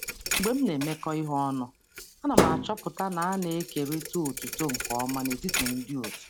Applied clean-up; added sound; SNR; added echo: none; Thump, thud; 2 dB; none.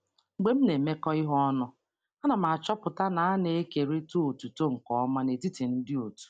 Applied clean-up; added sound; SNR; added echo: none; none; none; none.